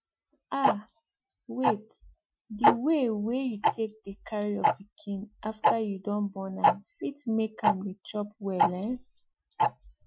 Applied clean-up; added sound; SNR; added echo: classical method Wiener filter.